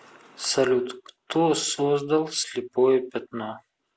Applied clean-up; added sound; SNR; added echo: none; none; none; none.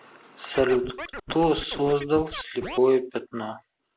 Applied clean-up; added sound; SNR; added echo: none; Scratching (performance technique); 12 dB; none.